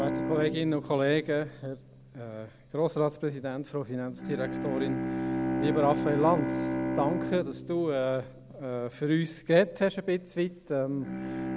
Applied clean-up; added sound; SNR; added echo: none; Bowed string instrument; 5 dB; none.